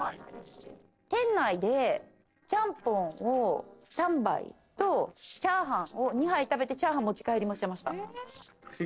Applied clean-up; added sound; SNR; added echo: neural separator model SepFormer DNS4.